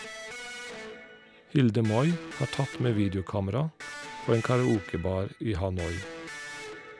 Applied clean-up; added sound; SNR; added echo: none; Electric guitar; 13 dB; none.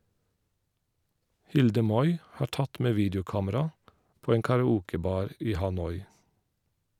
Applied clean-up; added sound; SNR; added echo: none; none; none; none.